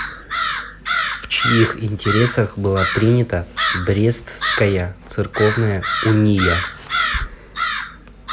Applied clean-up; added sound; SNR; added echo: none; Crow; 4 dB; none.